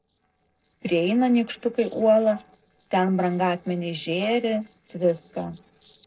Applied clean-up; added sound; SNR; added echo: neural separator model SepFormer DNS4.